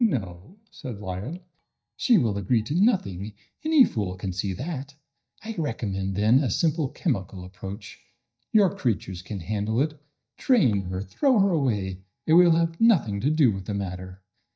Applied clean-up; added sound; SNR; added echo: neural mask model DeepFilterNet 3.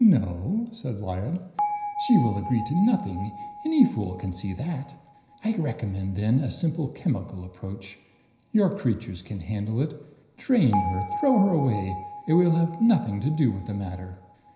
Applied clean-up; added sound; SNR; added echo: none; Bell; 12 dB; reverberation time 0.9 s.